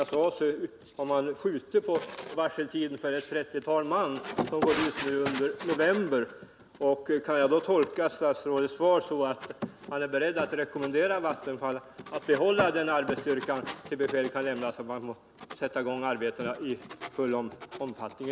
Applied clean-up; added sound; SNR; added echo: none; none; none; none.